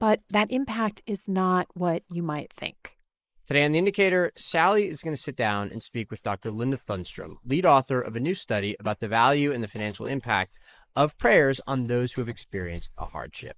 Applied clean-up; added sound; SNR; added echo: neural mask model Resemble Enhance denoiser.